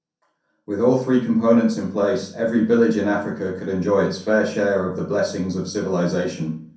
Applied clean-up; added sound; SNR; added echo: none; none; none; reverberation time 0.5 s.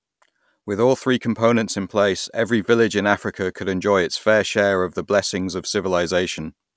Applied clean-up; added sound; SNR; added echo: none; none; none; none.